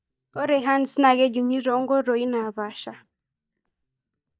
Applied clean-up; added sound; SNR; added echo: neural mask model DeepFilterNet 3.